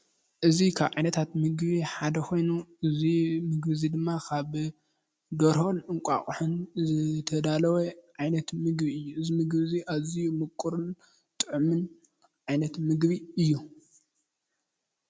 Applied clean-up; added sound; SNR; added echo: none; none; none; none.